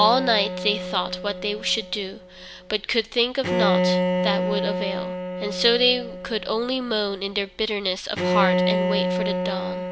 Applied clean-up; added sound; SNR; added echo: none; Bowed string instrument; 1 dB; none.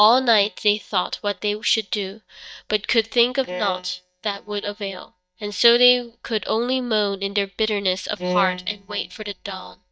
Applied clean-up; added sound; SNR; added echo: neural mask model DeepFilterNet 3.